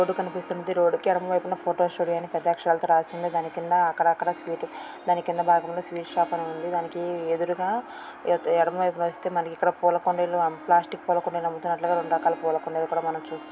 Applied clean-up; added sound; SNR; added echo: none; Harp; 19 dB; none.